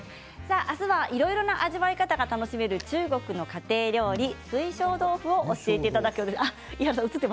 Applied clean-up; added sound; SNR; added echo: none; none; none; none.